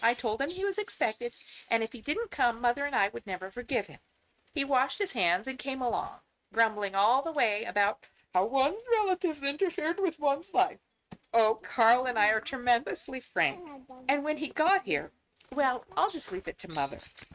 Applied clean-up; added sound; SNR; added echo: neural mask model RNNoise.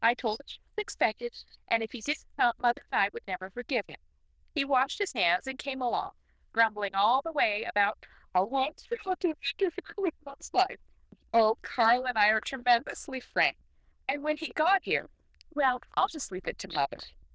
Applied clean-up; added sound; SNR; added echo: neural diffusion model UNIVERSE++.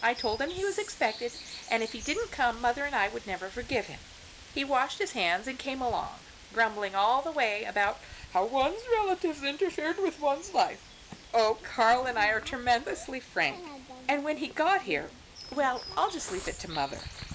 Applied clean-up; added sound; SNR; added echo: none; Bird vocalization, bird call, bird song; 16 dB; none.